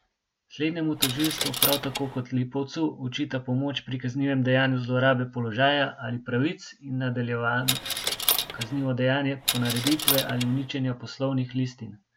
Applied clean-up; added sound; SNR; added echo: none; Coin (dropping); 2 dB; none.